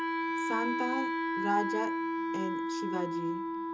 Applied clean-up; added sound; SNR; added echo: none; Wind instrument, woodwind instrument; -4 dB; reverberation time 0.2 s.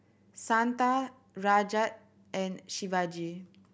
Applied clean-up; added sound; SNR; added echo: none; none; none; none.